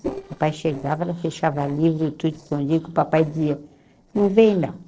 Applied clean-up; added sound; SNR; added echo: neural separator model SepFormer DNS4.